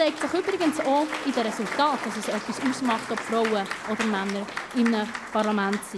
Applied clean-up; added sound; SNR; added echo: none; Applause / Cheering; 8 dB; none.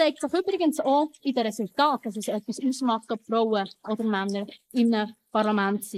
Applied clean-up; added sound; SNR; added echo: neural mask model Resemble Enhance denoiser.